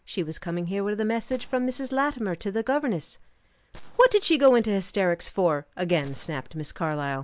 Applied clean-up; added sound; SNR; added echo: none; Gunshot, gunfire; 18 dB; none.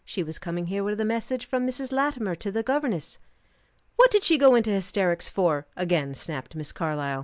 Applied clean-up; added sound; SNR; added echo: none; none; none; none.